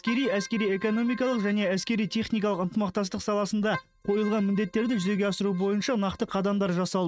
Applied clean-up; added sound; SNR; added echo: neural mask model RNNoise.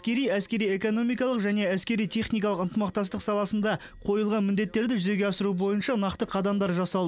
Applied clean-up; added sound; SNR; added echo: none; none; none; none.